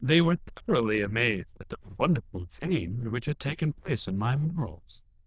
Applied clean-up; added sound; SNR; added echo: neural diffusion model UNIVERSE++.